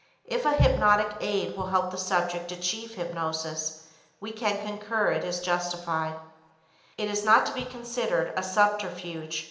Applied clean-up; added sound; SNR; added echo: none; none; none; reverberation time 0.8 s.